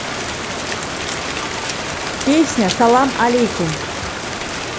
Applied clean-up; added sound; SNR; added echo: none; Rain; 4 dB; none.